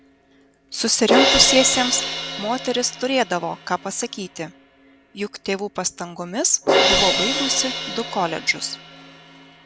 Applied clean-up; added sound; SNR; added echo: none; Crash cymbal; 1 dB; none.